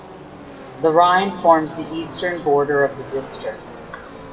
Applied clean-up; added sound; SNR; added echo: none; Car passing by / Race car, auto racing; 16 dB; reverberation time 1.2 s.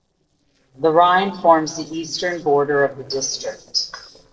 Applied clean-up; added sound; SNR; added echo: neural separator model SepFormer DNS4.